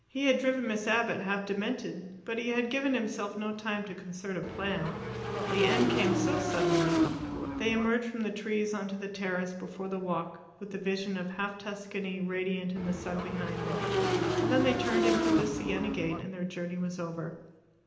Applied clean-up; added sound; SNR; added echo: none; Motorcycle / Engine; -2 dB; reverberation time 0.9 s.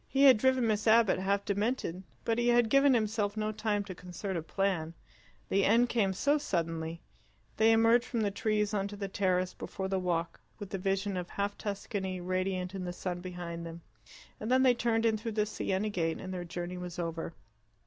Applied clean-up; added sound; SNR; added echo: none; none; none; none.